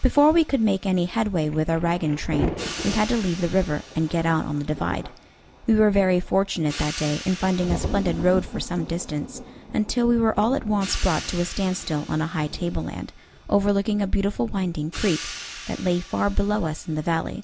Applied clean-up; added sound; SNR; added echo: none; Hi-hat + Thunder; 12 dB; none.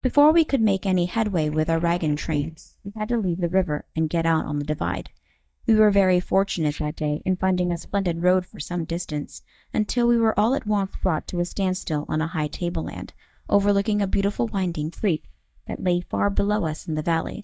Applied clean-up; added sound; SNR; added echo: neural mask model DeepFilterNet 3.